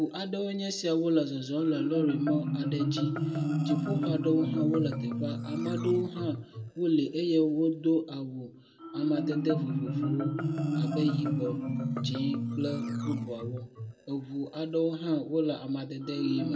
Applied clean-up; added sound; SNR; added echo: none; Marimba, xylophone; 3 dB; reverberation time 0.6 s.